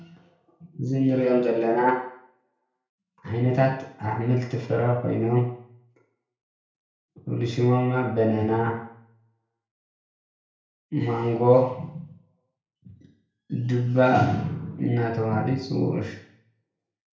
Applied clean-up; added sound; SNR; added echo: none; none; none; reverberation time 0.5 s.